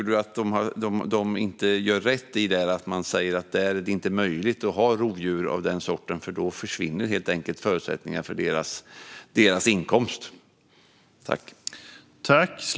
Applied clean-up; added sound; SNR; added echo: none; none; none; none.